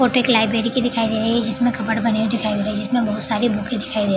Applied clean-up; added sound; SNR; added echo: none; Wind instrument, woodwind instrument; 15 dB; none.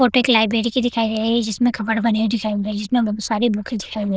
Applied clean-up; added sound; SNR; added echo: neural diffusion model UNIVERSE++.